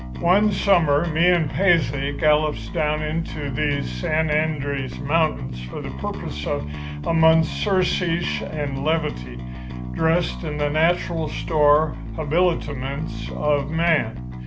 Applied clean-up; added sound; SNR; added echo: none; Bass guitar; 7 dB; none.